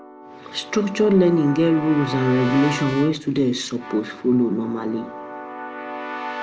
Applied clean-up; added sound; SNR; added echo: none; Keyboard (musical) / Brass instrument; 11 dB; none.